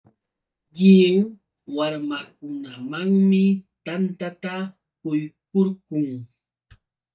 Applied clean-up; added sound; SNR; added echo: neural mask model DeepFilterNet 3.